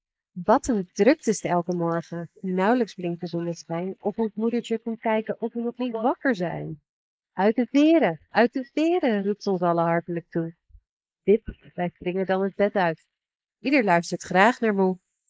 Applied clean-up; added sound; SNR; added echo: neural mask model Resemble Enhance denoiser.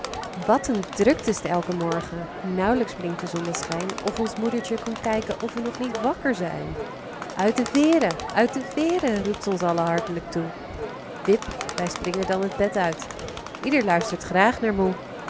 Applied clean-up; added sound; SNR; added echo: none; Crowd; 9 dB; none.